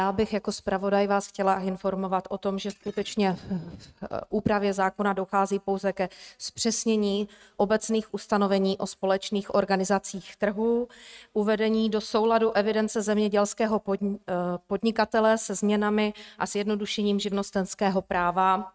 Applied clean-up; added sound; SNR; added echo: neural mask model RNNoise.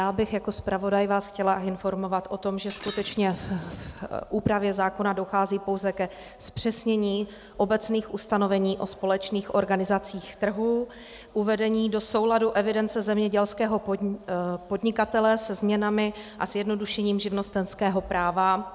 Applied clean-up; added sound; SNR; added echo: none; Shatter; 17 dB; none.